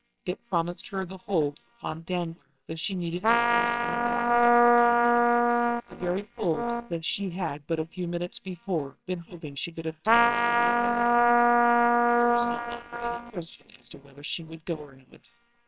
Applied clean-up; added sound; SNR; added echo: neural separator model SepFormer WHAMR!.